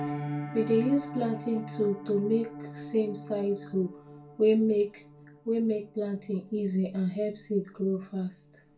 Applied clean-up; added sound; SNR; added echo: none; Piano; 12 dB; reverberation time 0.2 s.